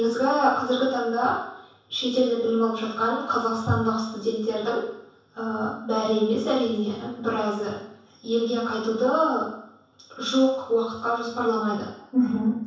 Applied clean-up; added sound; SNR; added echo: none; none; none; reverberation time 0.7 s.